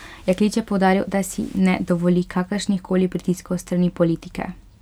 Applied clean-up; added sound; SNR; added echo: none; none; none; none.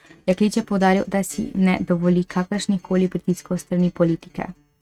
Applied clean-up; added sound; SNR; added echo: neural mask model RNNoise.